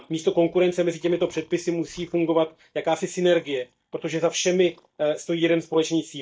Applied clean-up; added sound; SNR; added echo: neural mask model DeepFilterNet 3.